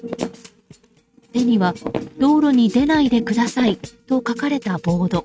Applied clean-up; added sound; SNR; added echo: neural mask model RNNoise.